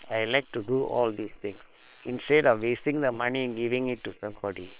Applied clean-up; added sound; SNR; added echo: neural separator model SepFormer WHAM!.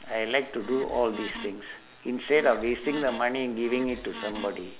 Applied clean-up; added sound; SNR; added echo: none; Wood; 13 dB; none.